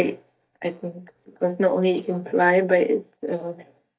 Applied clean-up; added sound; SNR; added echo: neural mask model DeepFilterNet 3.